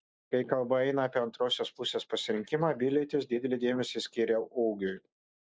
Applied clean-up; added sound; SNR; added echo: none; none; none; none.